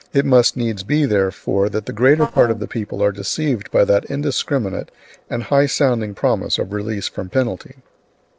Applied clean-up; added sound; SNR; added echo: neural separator model SepFormer DNS4.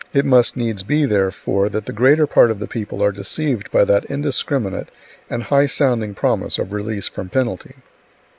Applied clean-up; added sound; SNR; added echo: none; none; none; none.